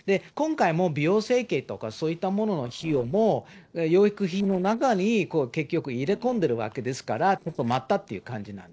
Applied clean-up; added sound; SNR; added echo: neural separator model SepFormer DNS4.